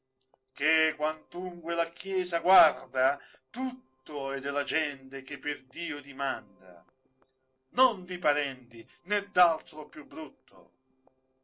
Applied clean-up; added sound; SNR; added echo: neural separator model SepFormer DNS4.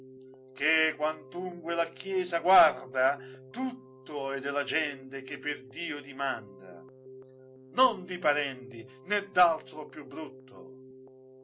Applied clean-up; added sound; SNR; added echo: none; Keyboard (musical); 19 dB; none.